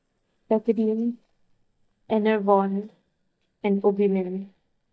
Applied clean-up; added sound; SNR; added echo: neural mask model DeepFilterNet 3.